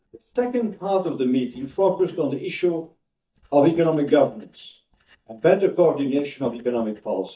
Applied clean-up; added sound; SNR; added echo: neural mask model DeepFilterNet 3.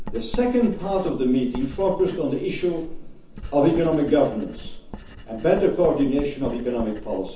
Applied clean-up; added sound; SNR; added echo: none; Writing; 11 dB; reverberation time 0.9 s.